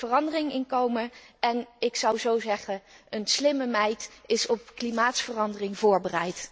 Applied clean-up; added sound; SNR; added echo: none; none; none; none.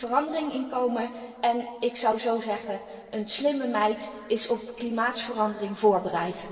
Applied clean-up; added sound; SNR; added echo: none; none; none; reverberation time 2.2 s.